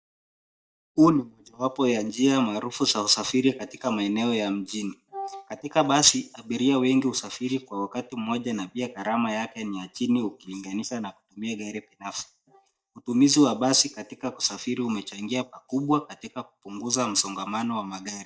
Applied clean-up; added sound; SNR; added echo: neural mask model DeepFilterNet 3.